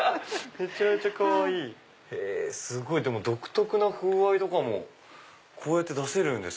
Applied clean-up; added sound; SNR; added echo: none; none; none; none.